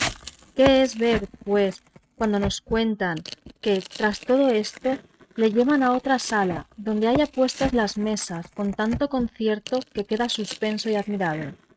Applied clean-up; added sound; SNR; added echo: neural mask model RNNoise.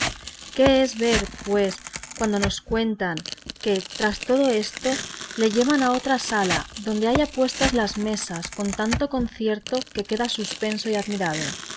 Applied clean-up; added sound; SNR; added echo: none; Tearing; 8 dB; none.